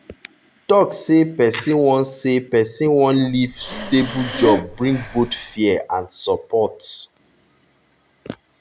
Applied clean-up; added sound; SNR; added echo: none; Breathing; 9 dB; none.